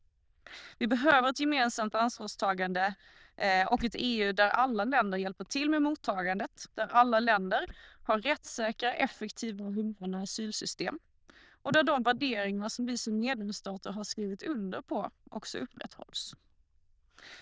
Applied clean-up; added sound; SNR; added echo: neural diffusion model UNIVERSE++.